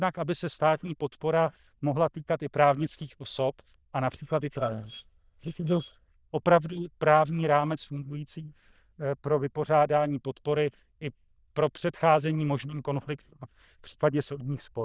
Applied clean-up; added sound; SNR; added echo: neural diffusion model UNIVERSE++.